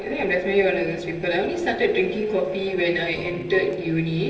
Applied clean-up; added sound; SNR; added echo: neural separator model SepFormer DNS4.